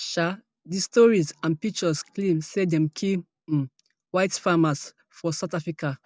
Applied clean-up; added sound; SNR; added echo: none; none; none; none.